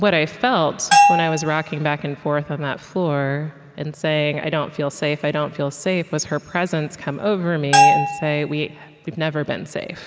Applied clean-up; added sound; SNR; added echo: none; Bell; -3 dB; none.